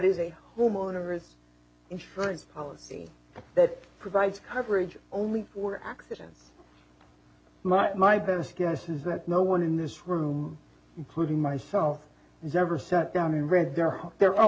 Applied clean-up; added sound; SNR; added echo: none; none; none; none.